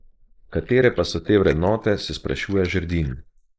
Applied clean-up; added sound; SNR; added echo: neural mask model Resemble Enhance denoiser.